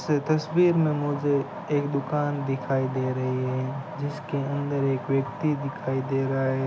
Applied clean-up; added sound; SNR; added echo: none; none; none; none.